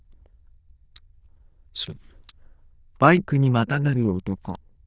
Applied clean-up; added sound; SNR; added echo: neural diffusion model UNIVERSE++.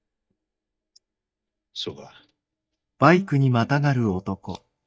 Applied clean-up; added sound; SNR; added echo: neural mask model DeepFilterNet 3.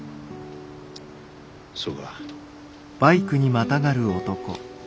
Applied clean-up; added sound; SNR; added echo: none; none; none; none.